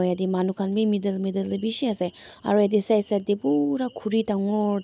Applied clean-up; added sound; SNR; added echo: none; none; none; none.